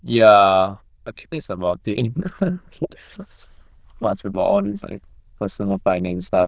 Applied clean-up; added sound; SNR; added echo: neural diffusion model UNIVERSE++.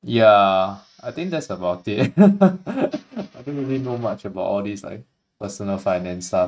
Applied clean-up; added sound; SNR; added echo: neural mask model RNNoise.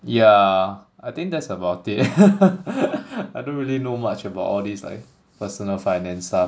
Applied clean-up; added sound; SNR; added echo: none; none; none; none.